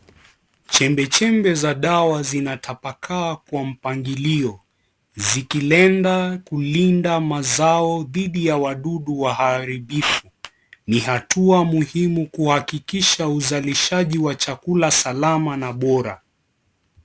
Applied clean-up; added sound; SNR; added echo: none; none; none; none.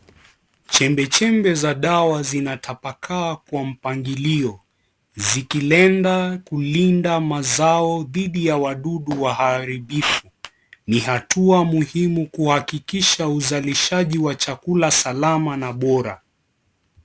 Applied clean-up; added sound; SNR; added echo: none; Fireworks; 19 dB; none.